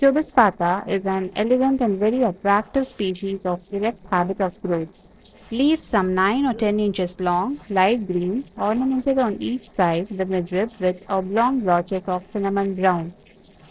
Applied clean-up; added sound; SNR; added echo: neural separator model SepFormer DNS4.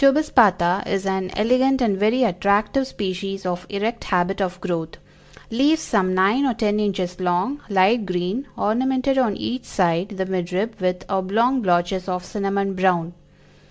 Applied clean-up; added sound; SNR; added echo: none; none; none; none.